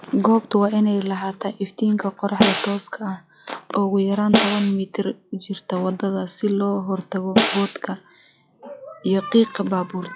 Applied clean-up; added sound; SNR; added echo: classical method log-MMSE.